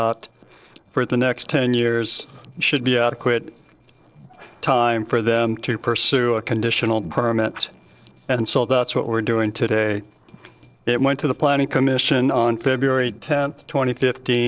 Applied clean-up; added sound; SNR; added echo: neural separator model SepFormer DNS4.